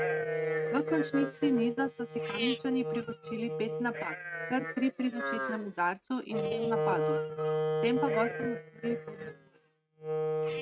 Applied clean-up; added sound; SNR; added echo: neural mask model RNNoise.